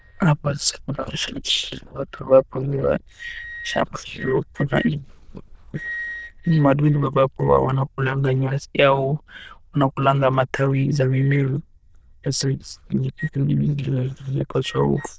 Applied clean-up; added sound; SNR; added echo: neural diffusion model UNIVERSE++.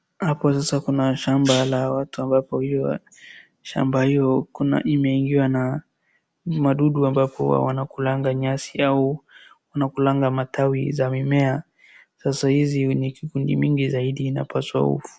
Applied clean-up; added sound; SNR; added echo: none; none; none; none.